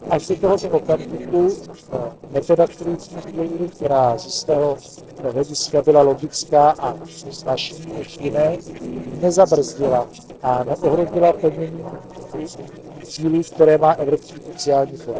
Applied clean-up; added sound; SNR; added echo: neural separator model SepFormer DNS4.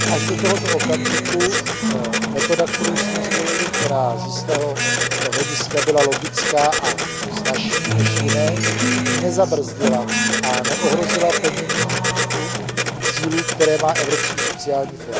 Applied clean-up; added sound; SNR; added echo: none; Acoustic guitar + Printer; -2 dB; none.